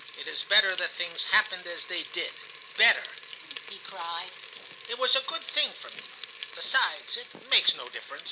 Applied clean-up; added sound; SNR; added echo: none; Frying (food); 8 dB; none.